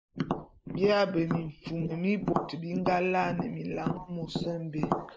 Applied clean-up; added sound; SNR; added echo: neural mask model Resemble Enhance denoiser.